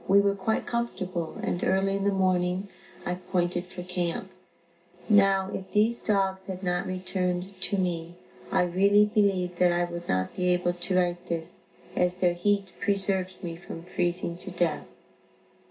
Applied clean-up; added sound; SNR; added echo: none; none; none; reverberation time 0.2 s.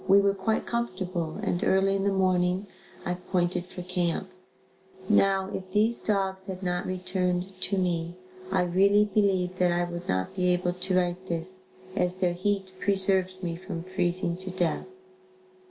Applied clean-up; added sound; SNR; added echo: none; none; none; none.